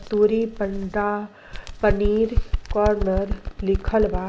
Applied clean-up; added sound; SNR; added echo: none; Bird; 4 dB; none.